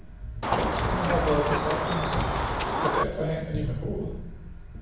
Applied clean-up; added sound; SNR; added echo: none; Chicken, rooster; -1 dB; reverberation time 0.9 s.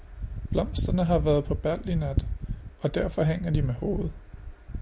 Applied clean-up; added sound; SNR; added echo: none; none; none; none.